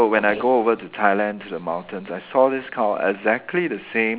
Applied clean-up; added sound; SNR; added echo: none; none; none; none.